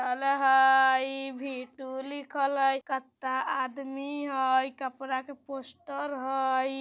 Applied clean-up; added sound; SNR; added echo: none; none; none; none.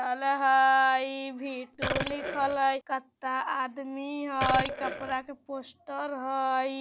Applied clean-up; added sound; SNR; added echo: none; Burping, eructation; 5 dB; none.